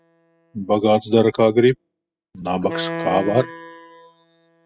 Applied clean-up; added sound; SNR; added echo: classical method spectral subtraction.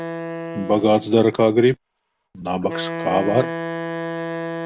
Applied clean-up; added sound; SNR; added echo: none; Wind instrument, woodwind instrument; 8 dB; none.